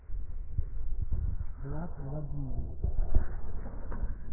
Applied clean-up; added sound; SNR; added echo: neural mask model Resemble Enhance denoiser.